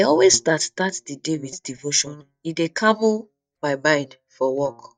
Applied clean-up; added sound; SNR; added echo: neural mask model DeepFilterNet 3.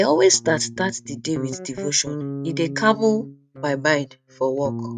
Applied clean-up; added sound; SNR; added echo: neural mask model RNNoise.